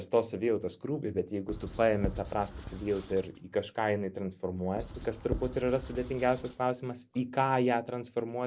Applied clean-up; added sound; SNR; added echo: none; Writing; 10 dB; none.